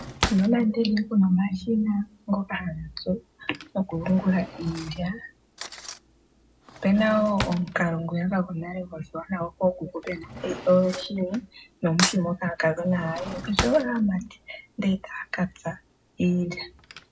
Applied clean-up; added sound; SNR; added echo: none; Cutlery, silverware / Drawer open or close; 11 dB; reverberation time 0.3 s.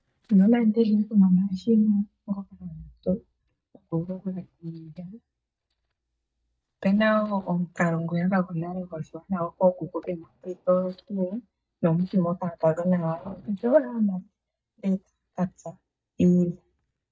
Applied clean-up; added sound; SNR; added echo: neural mask model DeepFilterNet 3.